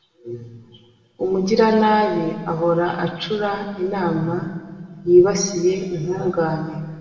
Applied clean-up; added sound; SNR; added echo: none; none; none; reverberation time 1.7 s.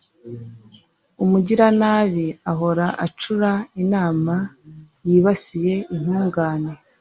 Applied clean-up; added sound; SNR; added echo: none; none; none; none.